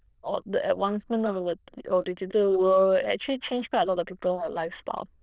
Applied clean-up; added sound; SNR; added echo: neural diffusion model UNIVERSE++.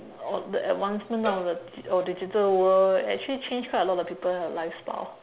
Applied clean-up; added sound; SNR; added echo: none; Cowbell; 13 dB; none.